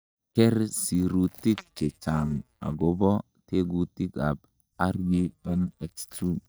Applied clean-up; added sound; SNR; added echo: neural mask model DeepFilterNet 3.